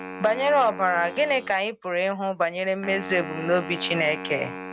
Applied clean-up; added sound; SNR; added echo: none; Wind instrument, woodwind instrument; 12 dB; none.